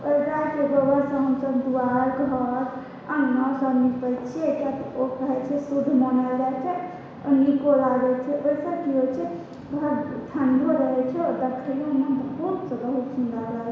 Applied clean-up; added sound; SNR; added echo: none; none; none; reverberation time 1.1 s.